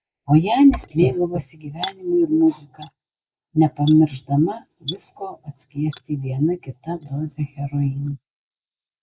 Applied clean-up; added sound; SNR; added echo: neural mask model Resemble Enhance denoiser.